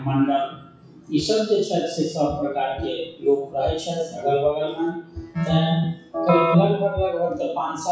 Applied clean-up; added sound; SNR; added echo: classical method WPE with log-MMSE.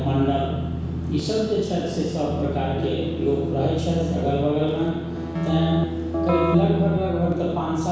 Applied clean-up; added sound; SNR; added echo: none; Keyboard (musical); 3 dB; reverberation time 1.1 s.